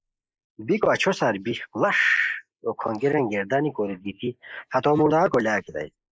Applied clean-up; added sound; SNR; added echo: neural mask model Resemble Enhance denoiser.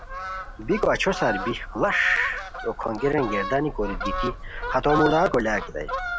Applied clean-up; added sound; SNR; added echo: none; Fowl; 6 dB; none.